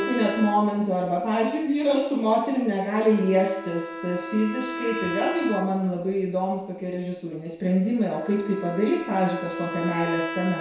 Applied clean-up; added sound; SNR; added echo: none; Bowed string instrument; 11 dB; reverberation time 0.7 s.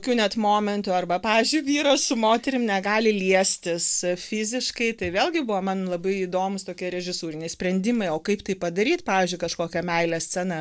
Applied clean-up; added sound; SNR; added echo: none; none; none; none.